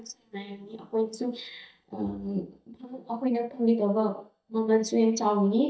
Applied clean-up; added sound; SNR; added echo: neural mask model DeepFilterNet 3.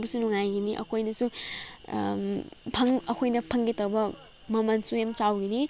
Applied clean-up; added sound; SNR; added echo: none; none; none; none.